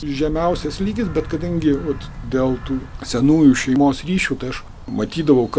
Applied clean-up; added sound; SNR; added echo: none; Bird vocalization, bird call, bird song; 13 dB; none.